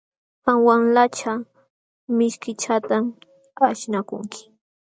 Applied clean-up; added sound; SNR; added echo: none; none; none; none.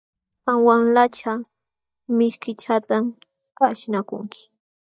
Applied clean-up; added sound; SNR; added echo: neural mask model DeepFilterNet 3.